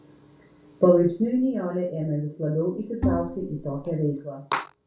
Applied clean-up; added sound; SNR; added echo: none; Bowed string instrument; 3 dB; reverberation time 0.3 s.